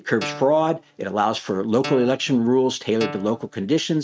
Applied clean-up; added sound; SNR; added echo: neural mask model RNNoise.